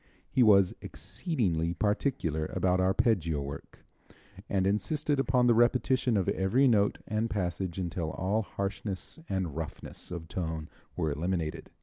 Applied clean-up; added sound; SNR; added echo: none; none; none; none.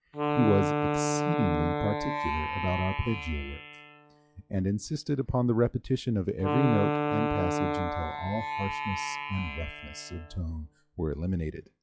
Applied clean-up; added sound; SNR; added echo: classical method log-MMSE.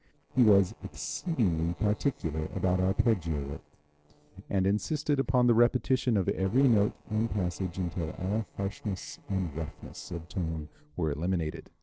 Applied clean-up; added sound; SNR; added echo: neural separator model SepFormer DNS4.